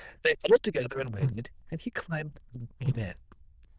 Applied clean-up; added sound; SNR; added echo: neural diffusion model UNIVERSE++.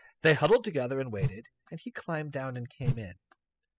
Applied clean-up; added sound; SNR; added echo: classical method spectral subtraction.